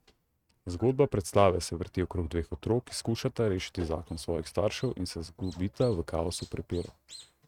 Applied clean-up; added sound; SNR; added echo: neural mask model RNNoise.